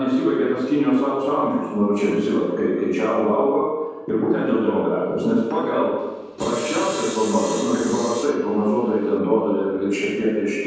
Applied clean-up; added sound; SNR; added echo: none; Sawing; 15 dB; reverberation time 1.2 s.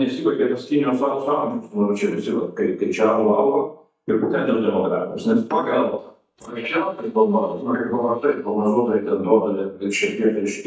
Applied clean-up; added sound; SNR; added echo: neural mask model DeepFilterNet 3.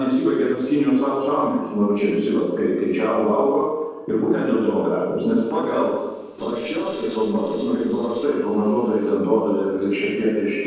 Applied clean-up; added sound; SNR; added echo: neural separator model SepFormer DNS4.